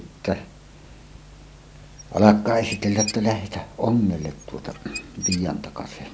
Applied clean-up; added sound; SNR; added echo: none; Squeak / Dishes, pots, and pans; 11 dB; none.